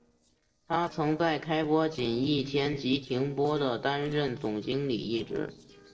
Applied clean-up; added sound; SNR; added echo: neural separator model SepFormer DNS4.